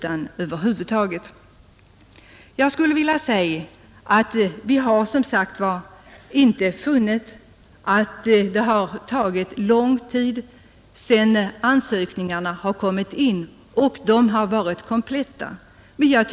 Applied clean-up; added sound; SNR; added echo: none; none; none; none.